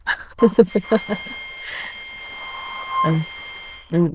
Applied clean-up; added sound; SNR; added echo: neural diffusion model UNIVERSE++.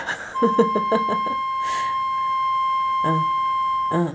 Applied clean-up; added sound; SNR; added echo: none; Wind instrument, woodwind instrument; -4 dB; none.